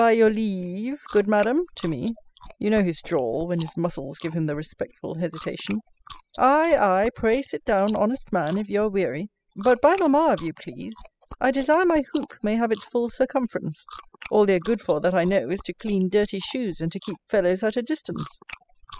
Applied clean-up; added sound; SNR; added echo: classical method spectral subtraction.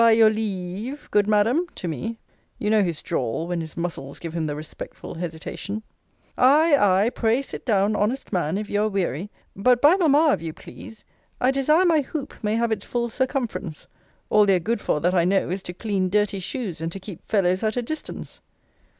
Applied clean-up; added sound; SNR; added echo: none; none; none; none.